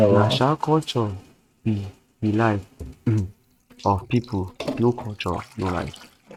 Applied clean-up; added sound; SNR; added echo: neural mask model RNNoise.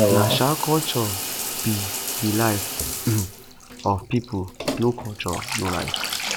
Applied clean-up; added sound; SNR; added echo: none; Bathtub (filling or washing) / Water tap, faucet; 2 dB; none.